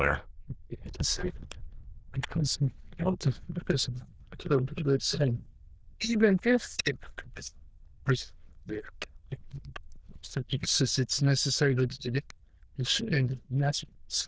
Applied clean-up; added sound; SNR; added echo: neural diffusion model UNIVERSE++.